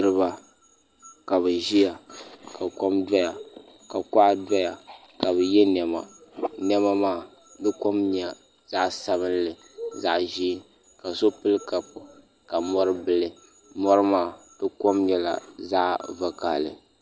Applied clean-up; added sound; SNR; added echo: none; none; none; none.